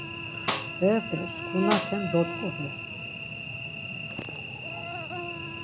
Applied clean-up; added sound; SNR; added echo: none; Snare drum + Cricket / Buzz; 2 dB; none.